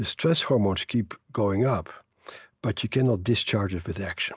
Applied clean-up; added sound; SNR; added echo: none; none; none; none.